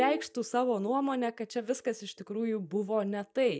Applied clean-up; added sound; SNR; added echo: neural mask model DeepFilterNet 3.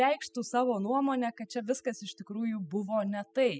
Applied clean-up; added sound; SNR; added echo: classical method spectral subtraction.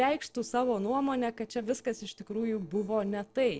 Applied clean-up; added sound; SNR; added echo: neural separator model SepFormer DNS4.